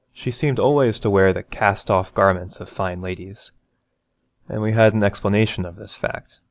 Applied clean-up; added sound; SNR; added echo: none; none; none; none.